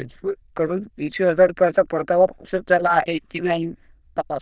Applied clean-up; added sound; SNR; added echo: neural diffusion model UNIVERSE++.